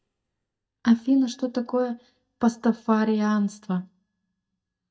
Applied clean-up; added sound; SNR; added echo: neural mask model DeepFilterNet 3.